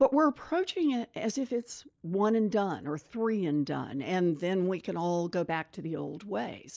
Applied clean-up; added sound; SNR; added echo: neural mask model Resemble Enhance denoiser.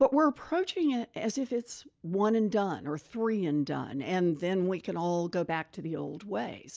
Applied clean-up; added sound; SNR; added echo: none; none; none; none.